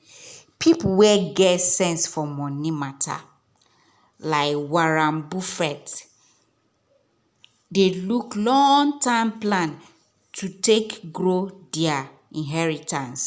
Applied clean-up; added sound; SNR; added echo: none; none; none; none.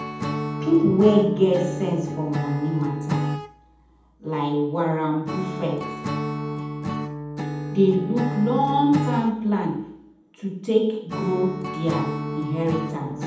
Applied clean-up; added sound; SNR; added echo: none; Acoustic guitar / Strum; 6 dB; reverberation time 0.8 s.